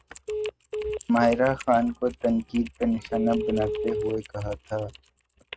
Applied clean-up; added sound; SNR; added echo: neural mask model RNNoise.